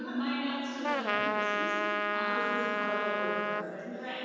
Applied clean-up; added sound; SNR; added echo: none; Trumpet; -5 dB; reverberation time 2.1 s.